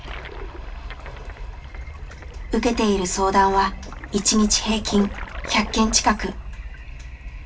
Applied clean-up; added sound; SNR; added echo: none; Toilet flush; 17 dB; reverberation time 0.2 s.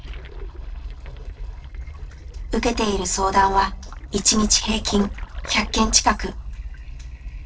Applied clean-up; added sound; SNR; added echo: neural separator model SepFormer DNS4.